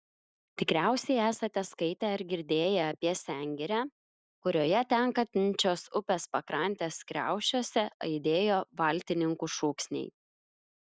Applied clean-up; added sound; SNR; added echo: none; none; none; none.